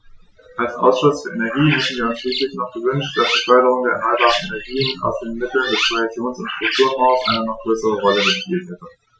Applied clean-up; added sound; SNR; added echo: classical method Wiener filter.